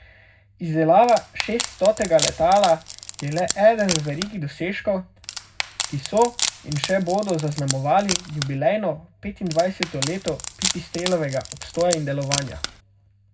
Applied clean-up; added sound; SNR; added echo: none; Wood; 8 dB; reverberation time 0.3 s.